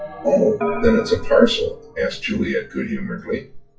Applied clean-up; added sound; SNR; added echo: classical method WPE with log-MMSE.